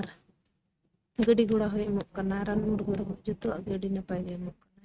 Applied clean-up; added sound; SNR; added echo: neural mask model RNNoise.